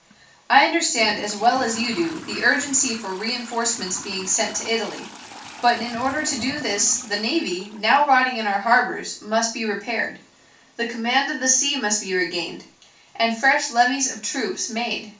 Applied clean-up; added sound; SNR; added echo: none; Trickle, dribble / Toilet flush; 19 dB; reverberation time 0.3 s.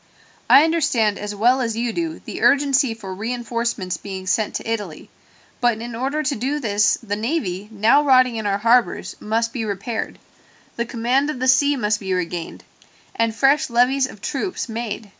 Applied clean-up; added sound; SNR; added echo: none; none; none; none.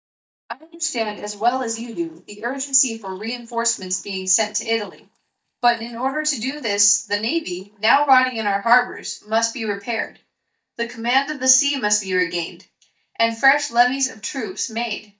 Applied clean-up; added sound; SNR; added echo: neural mask model DeepFilterNet 3.